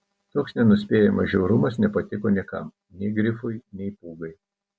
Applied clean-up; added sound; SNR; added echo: none; none; none; none.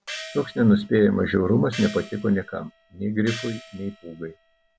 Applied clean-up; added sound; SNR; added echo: none; Gong; 17 dB; none.